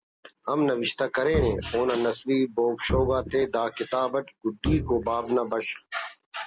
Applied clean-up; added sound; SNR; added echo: none; Bowed string instrument; 8 dB; none.